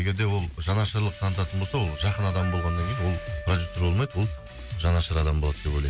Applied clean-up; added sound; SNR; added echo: none; Wind instrument, woodwind instrument; 17 dB; none.